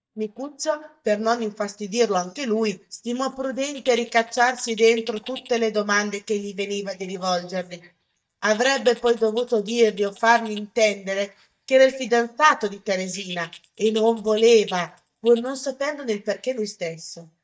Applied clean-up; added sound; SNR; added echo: neural mask model DeepFilterNet 3.